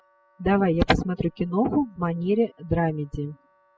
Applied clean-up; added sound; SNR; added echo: classical method spectral subtraction.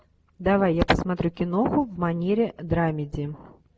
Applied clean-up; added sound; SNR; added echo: none; none; none; none.